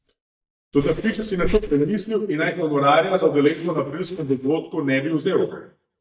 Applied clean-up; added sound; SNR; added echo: neural mask model DeepFilterNet 3.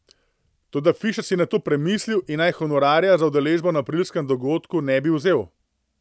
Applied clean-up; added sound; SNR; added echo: none; none; none; none.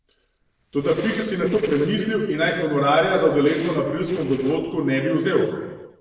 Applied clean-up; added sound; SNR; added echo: neural separator model SepFormer DNS4.